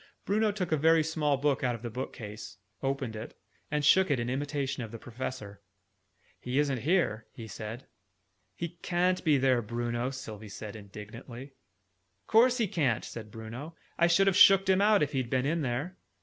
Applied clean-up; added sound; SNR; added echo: none; none; none; none.